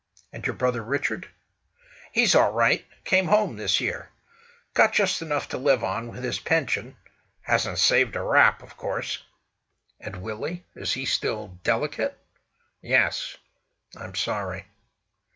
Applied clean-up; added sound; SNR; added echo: none; none; none; none.